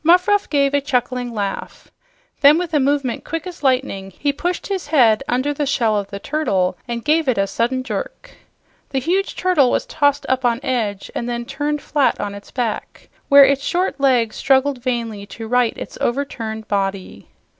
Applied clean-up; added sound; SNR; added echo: none; none; none; none.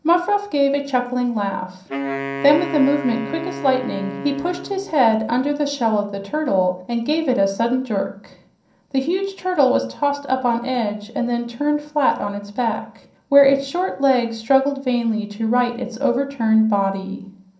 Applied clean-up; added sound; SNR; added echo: none; Wind instrument, woodwind instrument; 9 dB; reverberation time 0.6 s.